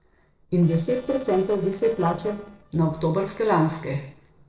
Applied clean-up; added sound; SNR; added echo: neural separator model SepFormer DNS4.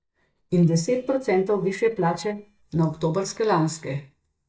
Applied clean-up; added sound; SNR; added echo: neural mask model DeepFilterNet 3.